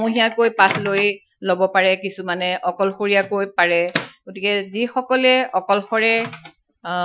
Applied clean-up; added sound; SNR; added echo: classical method Wiener filter.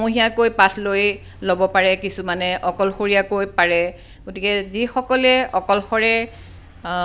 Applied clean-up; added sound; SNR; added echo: none; none; none; none.